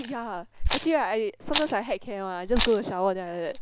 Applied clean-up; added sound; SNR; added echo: none; Rattle; 0 dB; none.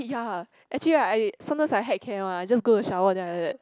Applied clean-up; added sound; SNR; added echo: none; none; none; none.